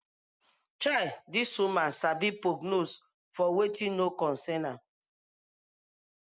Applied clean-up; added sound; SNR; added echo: none; none; none; none.